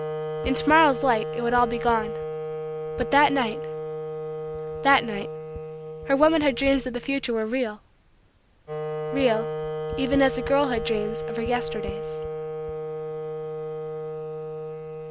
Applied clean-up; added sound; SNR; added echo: none; Wind instrument, woodwind instrument; 6 dB; none.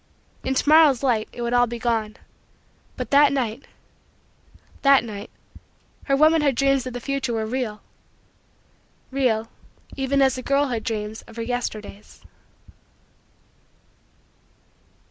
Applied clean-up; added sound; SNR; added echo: none; none; none; none.